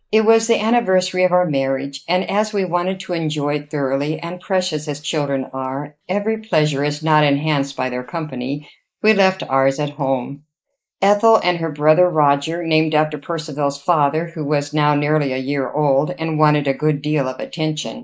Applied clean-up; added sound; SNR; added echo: neural mask model Resemble Enhance denoiser.